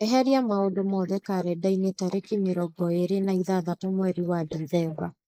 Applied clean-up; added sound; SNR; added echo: neural mask model Resemble Enhance denoiser.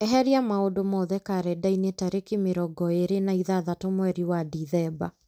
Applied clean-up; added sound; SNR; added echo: none; none; none; none.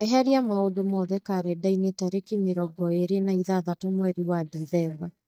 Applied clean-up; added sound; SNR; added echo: neural mask model DeepFilterNet 3.